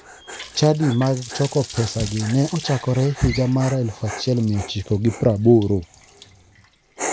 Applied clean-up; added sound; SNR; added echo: none; Dog + Water tap, faucet; 14 dB; none.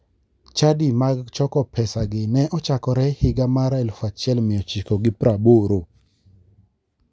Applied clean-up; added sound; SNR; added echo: none; none; none; none.